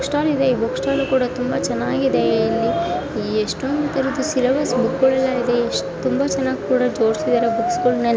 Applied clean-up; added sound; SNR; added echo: none; Brass instrument; 8 dB; none.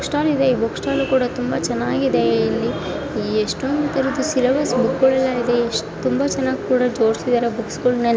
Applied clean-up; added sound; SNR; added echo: none; none; none; none.